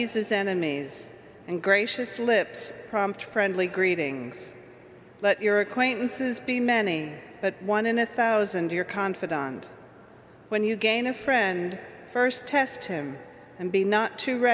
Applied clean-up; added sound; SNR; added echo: none; none; none; none.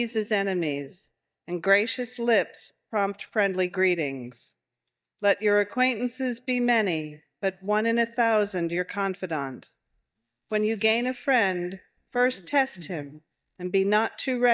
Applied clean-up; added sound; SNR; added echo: neural mask model DeepFilterNet 3.